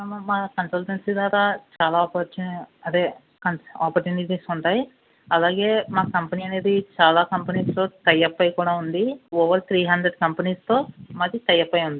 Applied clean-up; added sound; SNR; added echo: none; none; none; none.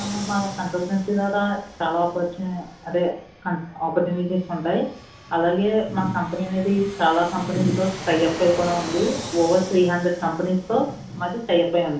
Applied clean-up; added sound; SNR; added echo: none; Fixed-wing aircraft, airplane; 15 dB; reverberation time 1.2 s.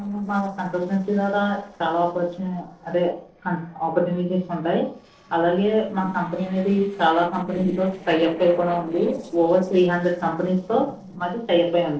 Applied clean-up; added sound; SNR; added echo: neural separator model SepFormer DNS4.